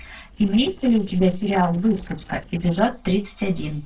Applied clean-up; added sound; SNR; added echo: neural separator model SepFormer DNS4.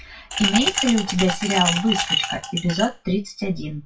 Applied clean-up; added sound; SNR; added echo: classical method WPE with log-MMSE.